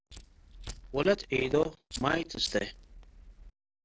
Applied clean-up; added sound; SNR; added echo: neural separator model SepFormer DNS4.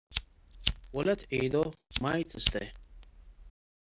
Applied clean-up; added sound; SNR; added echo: none; Fire; 0 dB; none.